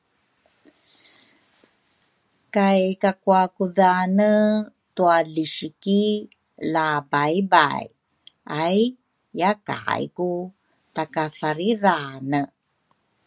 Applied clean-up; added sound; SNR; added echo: none; none; none; none.